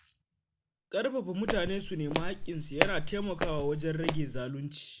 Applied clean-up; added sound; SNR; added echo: none; Walk, footsteps; -1 dB; none.